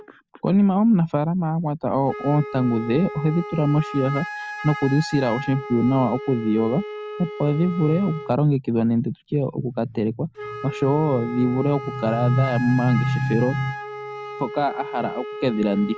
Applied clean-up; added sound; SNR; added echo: none; Wind instrument, woodwind instrument; 12 dB; none.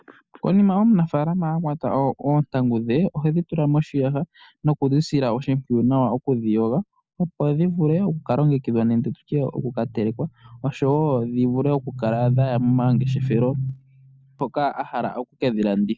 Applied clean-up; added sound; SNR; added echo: none; none; none; none.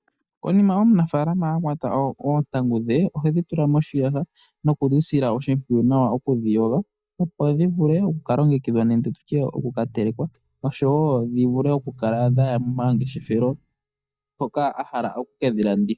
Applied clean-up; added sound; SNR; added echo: neural mask model DeepFilterNet 3.